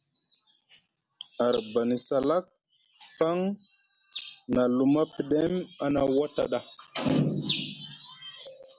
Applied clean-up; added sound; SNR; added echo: none; none; none; none.